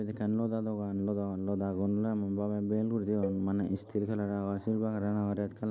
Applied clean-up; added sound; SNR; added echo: none; Cowbell; 14 dB; none.